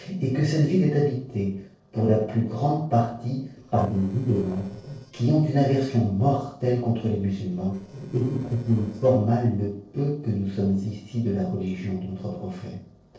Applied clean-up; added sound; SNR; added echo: neural separator model SepFormer DNS4.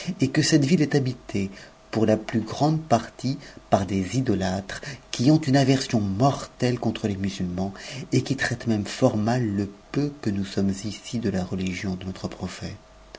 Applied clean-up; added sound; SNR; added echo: none; none; none; none.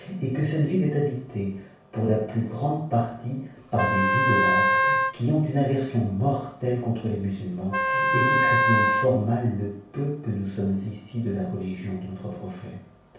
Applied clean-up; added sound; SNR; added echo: none; Wind instrument, woodwind instrument; -4 dB; reverberation time 0.6 s.